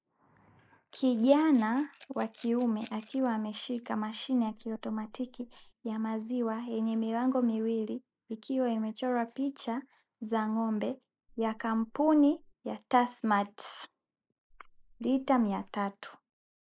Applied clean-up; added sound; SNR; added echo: neural mask model Resemble Enhance denoiser.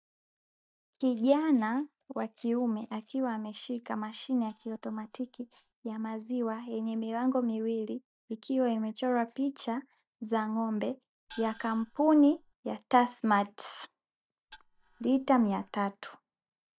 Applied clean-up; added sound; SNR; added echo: neural mask model DeepFilterNet 3.